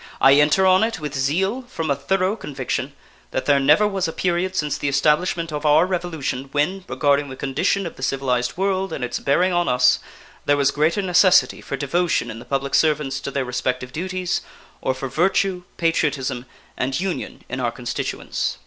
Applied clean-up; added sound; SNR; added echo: none; none; none; none.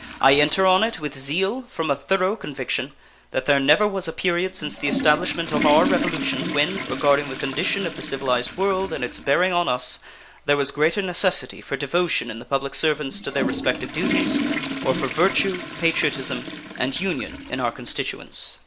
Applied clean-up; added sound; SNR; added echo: none; Toilet flush / Water; 8 dB; none.